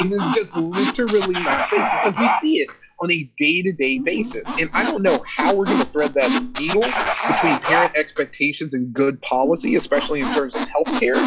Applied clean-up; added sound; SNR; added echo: classical method log-MMSE.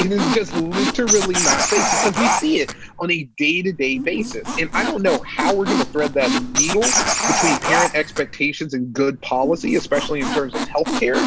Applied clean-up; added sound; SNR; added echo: none; Squeak; 1 dB; none.